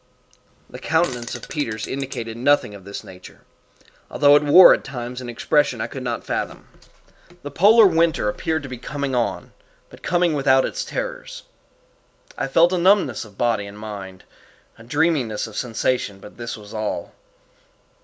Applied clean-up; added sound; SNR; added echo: none; Fart; 16 dB; none.